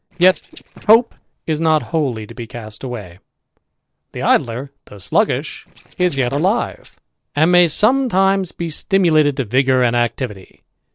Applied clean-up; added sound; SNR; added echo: neural separator model SepFormer DNS4.